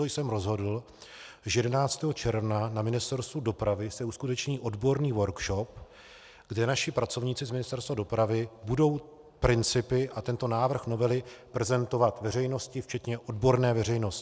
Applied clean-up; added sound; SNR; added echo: none; none; none; none.